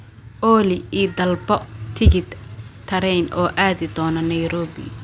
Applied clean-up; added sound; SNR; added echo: none; none; none; none.